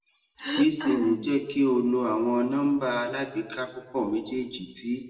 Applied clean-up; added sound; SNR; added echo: none; Cough; 5 dB; reverberation time 0.9 s.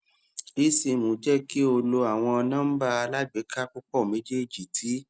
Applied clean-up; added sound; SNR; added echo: none; none; none; none.